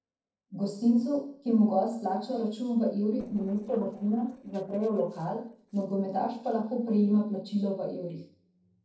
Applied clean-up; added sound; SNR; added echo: neural separator model SepFormer DNS4.